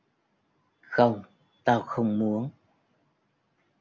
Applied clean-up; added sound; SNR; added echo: none; none; none; none.